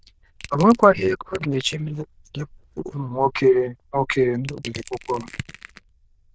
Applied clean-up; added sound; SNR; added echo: neural diffusion model UNIVERSE++.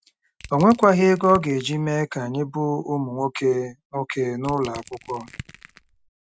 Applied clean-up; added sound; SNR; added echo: none; Crushing; 19 dB; none.